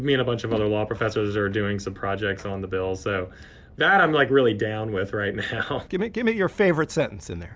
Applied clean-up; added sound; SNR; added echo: none; none; none; none.